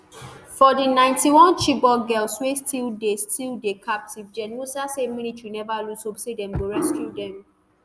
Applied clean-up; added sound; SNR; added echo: none; none; none; none.